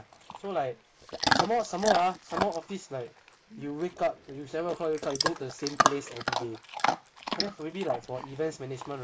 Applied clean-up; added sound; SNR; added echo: neural mask model Resemble Enhance denoiser.